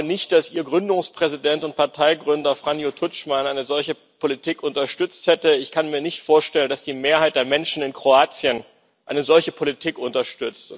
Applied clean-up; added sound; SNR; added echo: none; none; none; none.